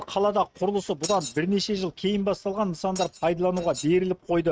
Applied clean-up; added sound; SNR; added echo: neural mask model RNNoise.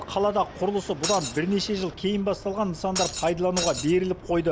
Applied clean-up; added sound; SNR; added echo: none; Shatter; 5 dB; none.